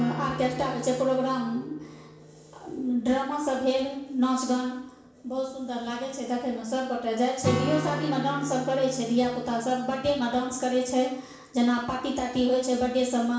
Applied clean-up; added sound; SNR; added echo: none; Acoustic guitar; 12 dB; reverberation time 0.7 s.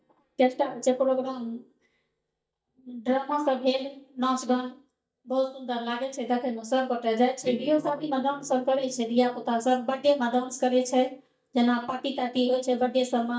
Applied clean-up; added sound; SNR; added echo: neural mask model DeepFilterNet 3.